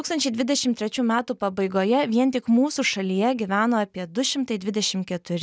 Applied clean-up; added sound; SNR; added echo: none; none; none; none.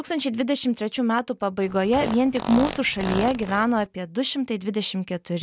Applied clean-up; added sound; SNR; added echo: none; Fart; 8 dB; none.